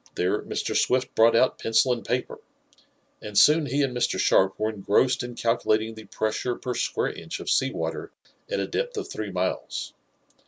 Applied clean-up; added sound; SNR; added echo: none; none; none; none.